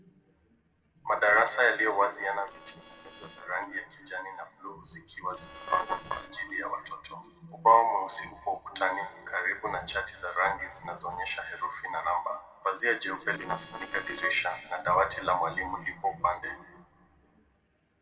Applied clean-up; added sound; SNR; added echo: neural separator model SepFormer DNS4.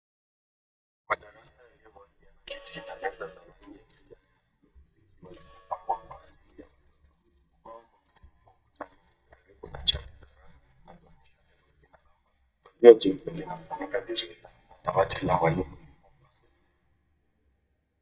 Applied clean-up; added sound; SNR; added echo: neural mask model DeepFilterNet 3.